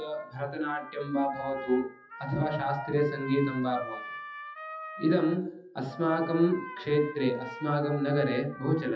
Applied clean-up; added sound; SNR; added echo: classical method WPE with log-MMSE.